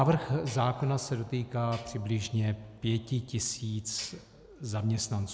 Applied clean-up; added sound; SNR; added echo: none; Tools; 19 dB; none.